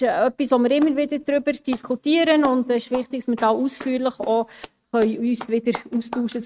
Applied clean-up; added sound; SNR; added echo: neural mask model RNNoise.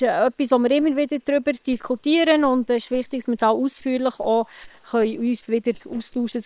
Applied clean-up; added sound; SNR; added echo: neural separator model SepFormer WHAM!.